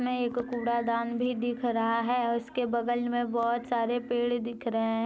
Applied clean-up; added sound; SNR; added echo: none; Keyboard (musical); 15 dB; none.